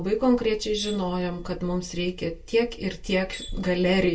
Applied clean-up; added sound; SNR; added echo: none; Tools; 19 dB; reverberation time 0.1 s.